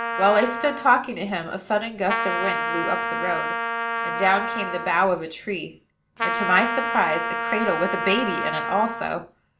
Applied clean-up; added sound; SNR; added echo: none; Trumpet; 3 dB; none.